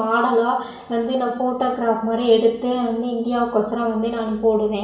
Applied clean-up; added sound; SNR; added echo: none; none; none; reverberation time 0.9 s.